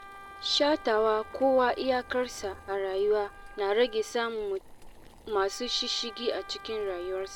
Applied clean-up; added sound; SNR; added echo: none; Wind instrument, woodwind instrument + Boiling; 17 dB; none.